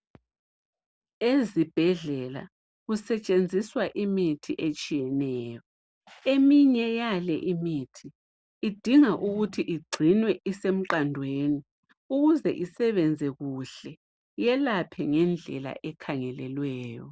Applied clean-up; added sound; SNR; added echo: none; none; none; none.